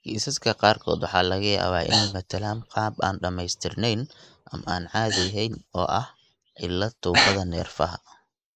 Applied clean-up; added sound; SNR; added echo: neural mask model Resemble Enhance denoiser.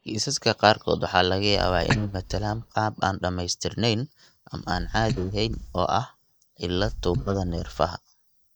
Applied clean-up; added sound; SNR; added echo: neural mask model DeepFilterNet 3.